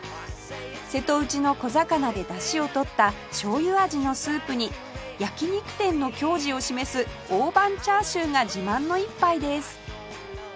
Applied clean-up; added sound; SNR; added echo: none; Bowed string instrument; 20 dB; none.